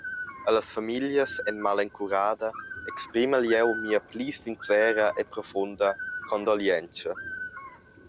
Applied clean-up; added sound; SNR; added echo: none; Bird; 12 dB; none.